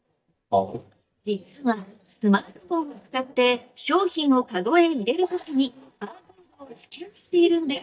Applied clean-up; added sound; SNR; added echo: neural mask model DeepFilterNet 3.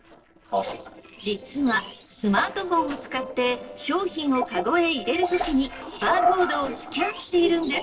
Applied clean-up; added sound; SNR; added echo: neural separator model SepFormer DNS4.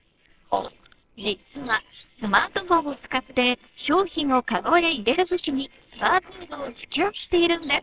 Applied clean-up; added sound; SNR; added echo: neural separator model SepFormer WHAMR!.